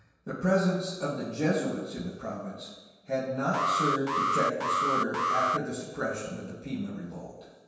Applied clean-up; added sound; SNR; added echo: none; Alarm; -1 dB; reverberation time 1.2 s.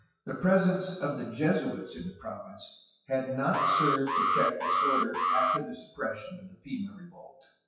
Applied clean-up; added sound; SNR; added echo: classical method WPE with log-MMSE.